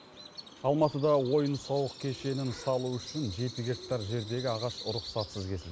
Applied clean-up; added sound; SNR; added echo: none; Bird vocalization, bird call, bird song; 14 dB; none.